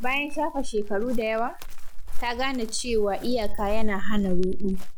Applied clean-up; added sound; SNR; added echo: none; Chirp, tweet; -5 dB; none.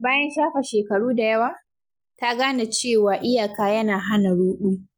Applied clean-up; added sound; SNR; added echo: none; none; none; none.